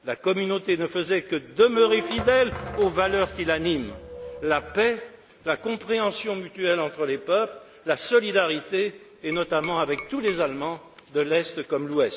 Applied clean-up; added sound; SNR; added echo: none; Squeak / Thump, thud + Tap; 12 dB; none.